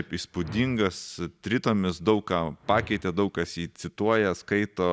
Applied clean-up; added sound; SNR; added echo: none; Whoosh, swoosh, swish; 19 dB; none.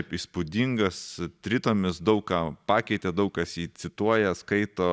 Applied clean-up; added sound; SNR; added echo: none; none; none; none.